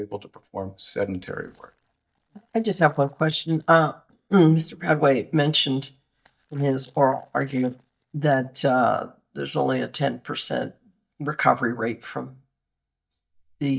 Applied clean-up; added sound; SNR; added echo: neural mask model DeepFilterNet 3.